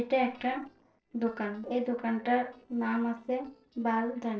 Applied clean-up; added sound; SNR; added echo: neural separator model SepFormer DNS4.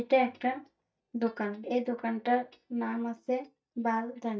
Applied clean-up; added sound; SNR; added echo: neural mask model DeepFilterNet 3.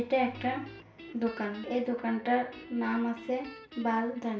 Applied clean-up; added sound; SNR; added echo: none; Guitar; 18 dB; reverberation time 0.5 s.